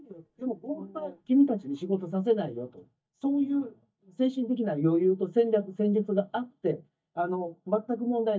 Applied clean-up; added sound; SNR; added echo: neural mask model DeepFilterNet 3.